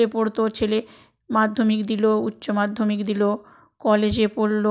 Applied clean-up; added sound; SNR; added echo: none; none; none; none.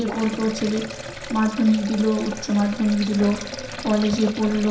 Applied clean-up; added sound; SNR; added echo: none; Sink (filling or washing); 11 dB; reverberation time 0.7 s.